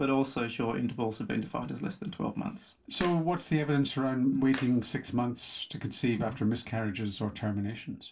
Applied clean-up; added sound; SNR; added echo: none; Splash, splatter; 17 dB; reverberation time 0.2 s.